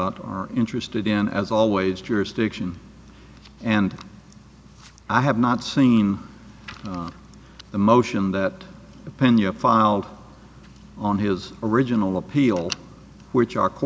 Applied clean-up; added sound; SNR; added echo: none; none; none; none.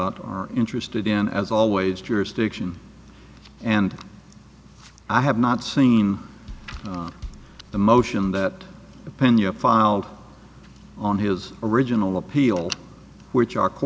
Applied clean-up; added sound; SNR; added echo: none; Drum kit; 17 dB; none.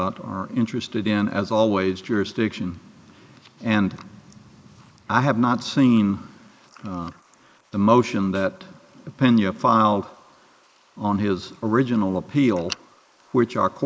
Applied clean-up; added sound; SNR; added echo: neural mask model Resemble Enhance denoiser.